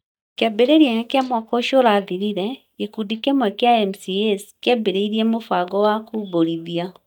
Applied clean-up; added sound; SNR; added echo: neural mask model DeepFilterNet 3.